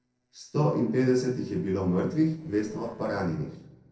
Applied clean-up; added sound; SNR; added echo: neural separator model SepFormer DNS4.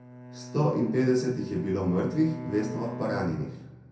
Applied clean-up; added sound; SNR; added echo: none; Bowed string instrument; 12 dB; reverberation time 0.5 s.